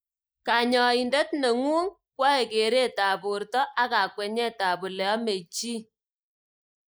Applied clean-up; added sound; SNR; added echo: neural mask model Resemble Enhance denoiser.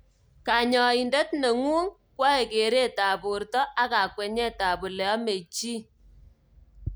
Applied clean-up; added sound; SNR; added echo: none; none; none; none.